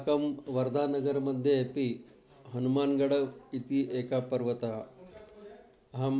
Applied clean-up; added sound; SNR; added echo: none; none; none; none.